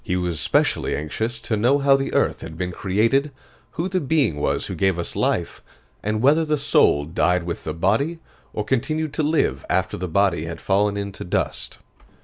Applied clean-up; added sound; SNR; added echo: none; none; none; none.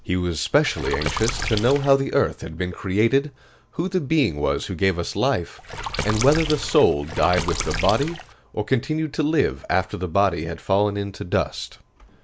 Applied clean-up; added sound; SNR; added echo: none; Water / Splash, splatter; 6 dB; none.